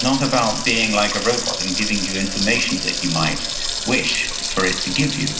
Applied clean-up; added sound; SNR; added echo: none; Sink (filling or washing) / Water tap, faucet; 3 dB; reverberation time 0.8 s.